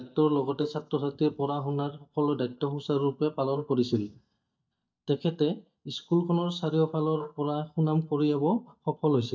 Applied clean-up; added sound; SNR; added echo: neural mask model DeepFilterNet 3.